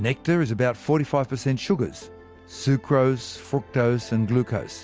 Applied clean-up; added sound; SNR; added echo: none; none; none; none.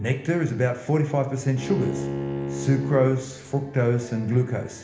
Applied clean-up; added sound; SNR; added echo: none; Bowed string instrument; 8 dB; reverberation time 1.0 s.